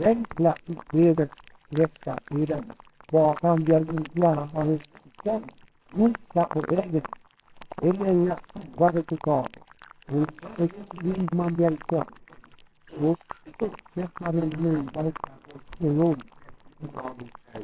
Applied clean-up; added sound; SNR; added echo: neural separator model SepFormer WHAMR!.